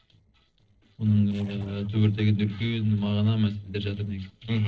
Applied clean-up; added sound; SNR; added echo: neural separator model SepFormer DNS4.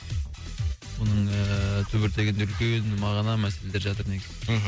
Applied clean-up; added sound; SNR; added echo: none; none; none; none.